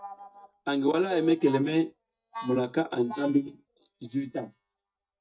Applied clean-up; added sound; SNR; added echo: neural mask model DeepFilterNet 3.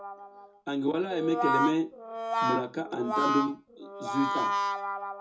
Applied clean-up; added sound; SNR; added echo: none; Brass instrument; 0 dB; reverberation time 0.2 s.